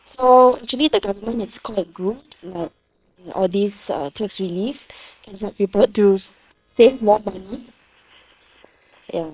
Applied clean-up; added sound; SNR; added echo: neural separator model SepFormer WHAM!.